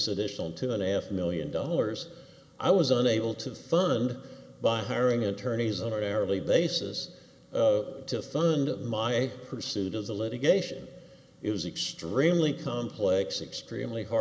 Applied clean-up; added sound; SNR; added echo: none; none; none; none.